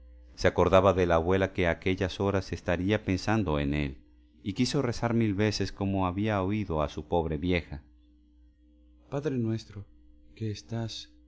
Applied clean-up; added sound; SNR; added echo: none; none; none; none.